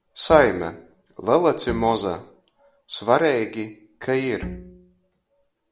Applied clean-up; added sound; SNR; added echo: none; Bowed string instrument; 15 dB; none.